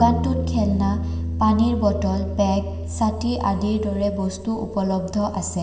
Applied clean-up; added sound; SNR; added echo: none; Bass guitar; 5 dB; reverberation time 2.2 s.